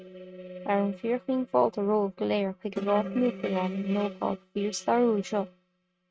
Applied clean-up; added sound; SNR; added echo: neural mask model RNNoise.